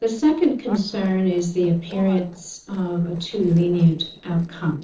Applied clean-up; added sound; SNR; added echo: neural separator model SepFormer DNS4.